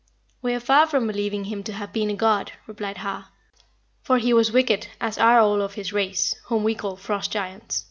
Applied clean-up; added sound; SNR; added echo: none; none; none; none.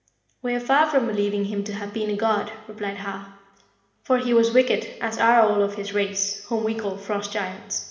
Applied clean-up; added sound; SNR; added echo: none; none; none; reverberation time 1.0 s.